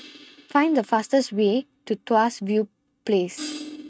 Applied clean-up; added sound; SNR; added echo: neural mask model RNNoise.